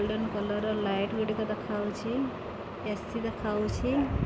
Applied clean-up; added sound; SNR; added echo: none; none; none; none.